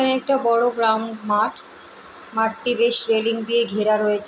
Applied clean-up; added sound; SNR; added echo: none; none; none; none.